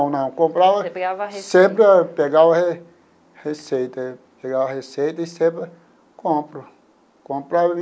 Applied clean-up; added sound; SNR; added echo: none; none; none; none.